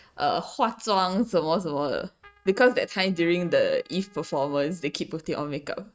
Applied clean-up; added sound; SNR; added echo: neural mask model RNNoise.